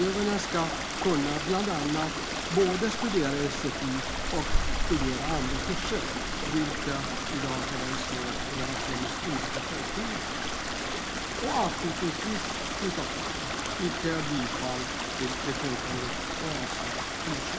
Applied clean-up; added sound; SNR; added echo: none; Stream; -1 dB; none.